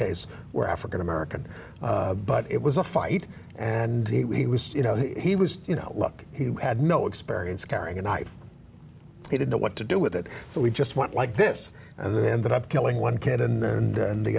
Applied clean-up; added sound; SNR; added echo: none; none; none; none.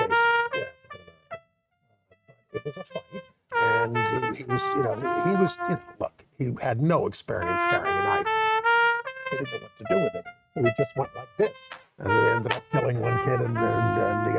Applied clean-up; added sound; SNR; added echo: neural mask model RNNoise.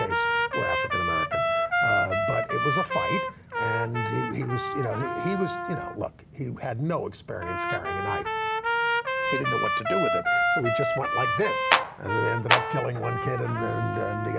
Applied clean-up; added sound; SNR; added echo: none; Trumpet + Clapping; -4 dB; none.